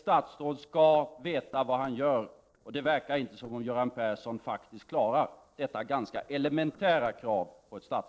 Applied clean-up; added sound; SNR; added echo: neural separator model SepFormer DNS4.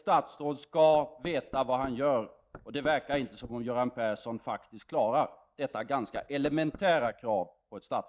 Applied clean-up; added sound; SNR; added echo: neural mask model DeepFilterNet 3.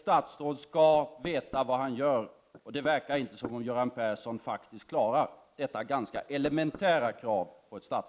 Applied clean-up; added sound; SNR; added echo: neural mask model Resemble Enhance denoiser.